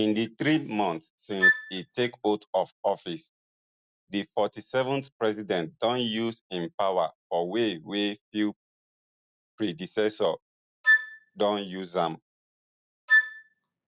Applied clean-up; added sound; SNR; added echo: none; Wind instrument, woodwind instrument; -4 dB; none.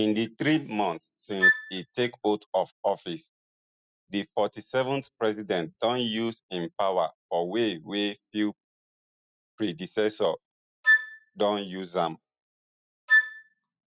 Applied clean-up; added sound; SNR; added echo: classical method spectral subtraction.